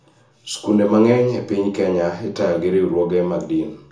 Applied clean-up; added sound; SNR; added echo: none; none; none; reverberation time 0.6 s.